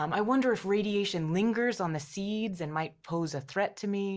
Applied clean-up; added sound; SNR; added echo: none; none; none; none.